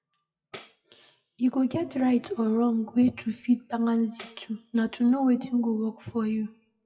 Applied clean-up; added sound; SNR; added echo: classical method WPE with log-MMSE.